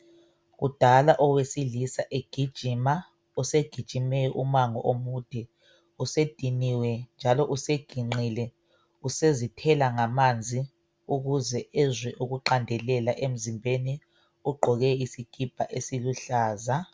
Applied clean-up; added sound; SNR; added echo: none; none; none; none.